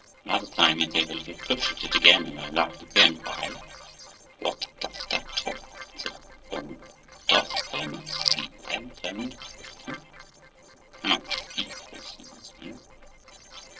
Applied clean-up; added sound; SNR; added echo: neural separator model SepFormer DNS4.